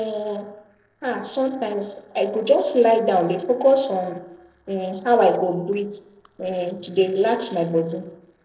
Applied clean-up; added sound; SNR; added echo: neural separator model SepFormer DNS4.